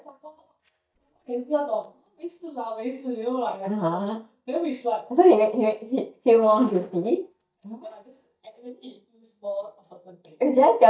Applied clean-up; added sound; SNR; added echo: neural mask model DeepFilterNet 3.